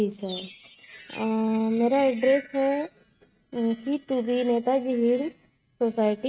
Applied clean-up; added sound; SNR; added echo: neural mask model RNNoise.